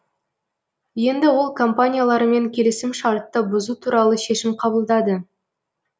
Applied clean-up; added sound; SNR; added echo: none; none; none; none.